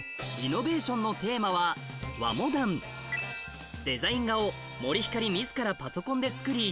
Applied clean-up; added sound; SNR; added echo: none; Bowed string instrument; 19 dB; none.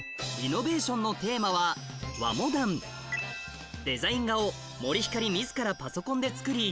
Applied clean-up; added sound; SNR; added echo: none; none; none; none.